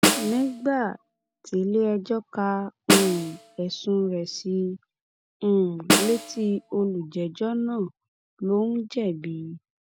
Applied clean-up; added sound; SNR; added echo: none; Snare drum; 2 dB; none.